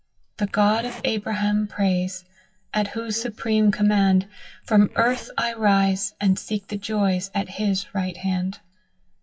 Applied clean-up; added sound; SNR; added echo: classical method WPE with log-MMSE.